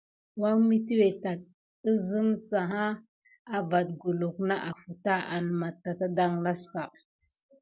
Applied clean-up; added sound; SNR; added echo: none; none; none; none.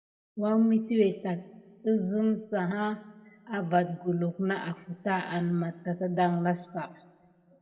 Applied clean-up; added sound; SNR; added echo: none; none; none; reverberation time 1.0 s.